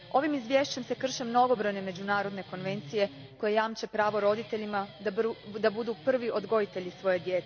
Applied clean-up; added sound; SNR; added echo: none; Guitar; 18 dB; none.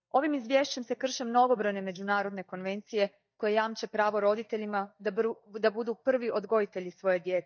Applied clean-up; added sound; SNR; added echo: neural mask model DeepFilterNet 3.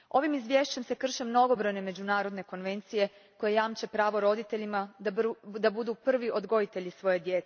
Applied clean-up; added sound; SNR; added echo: none; none; none; none.